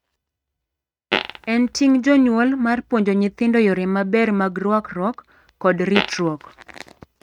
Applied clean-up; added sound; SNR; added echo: neural mask model RNNoise.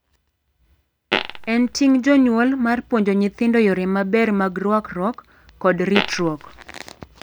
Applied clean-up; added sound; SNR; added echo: none; Fart; 6 dB; none.